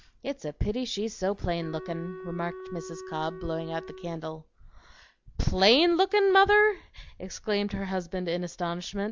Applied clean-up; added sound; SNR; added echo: none; Wind instrument, woodwind instrument; 14 dB; none.